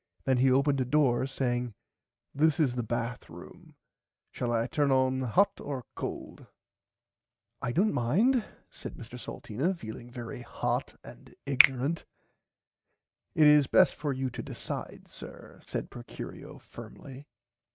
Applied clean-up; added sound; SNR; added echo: neural mask model RNNoise.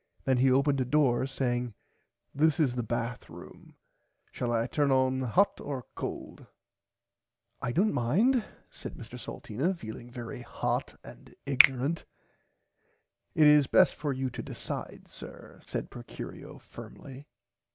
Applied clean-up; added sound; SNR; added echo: none; Finger snapping; 4 dB; none.